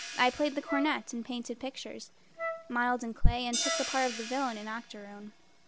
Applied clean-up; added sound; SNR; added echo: none; Hi-hat + Wind instrument, woodwind instrument; 9 dB; none.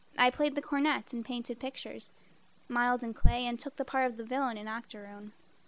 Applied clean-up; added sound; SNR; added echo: none; none; none; none.